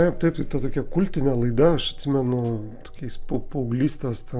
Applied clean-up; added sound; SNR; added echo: none; none; none; reverberation time 0.3 s.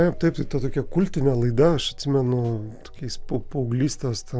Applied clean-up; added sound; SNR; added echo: none; none; none; none.